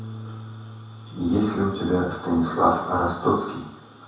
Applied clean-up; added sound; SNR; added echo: none; Bass guitar; 17 dB; reverberation time 0.7 s.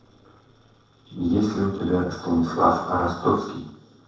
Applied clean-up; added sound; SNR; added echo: neural separator model SepFormer DNS4.